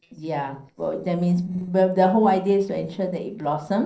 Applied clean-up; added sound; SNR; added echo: neural separator model SepFormer DNS4.